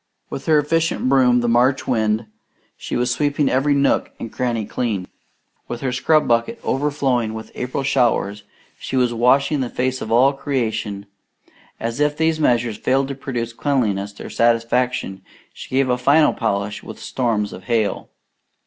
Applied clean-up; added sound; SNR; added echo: none; none; none; none.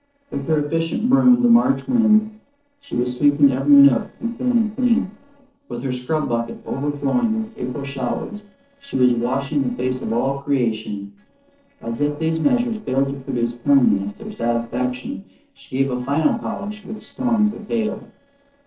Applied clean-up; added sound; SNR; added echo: neural separator model SepFormer DNS4.